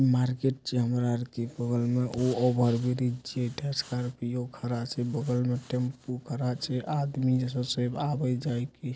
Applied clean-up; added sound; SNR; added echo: none; none; none; none.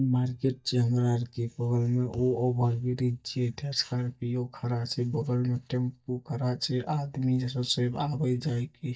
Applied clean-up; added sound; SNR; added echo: neural mask model DeepFilterNet 3.